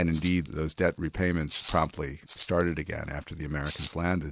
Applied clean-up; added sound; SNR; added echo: none; Rattle (instrument); 12 dB; none.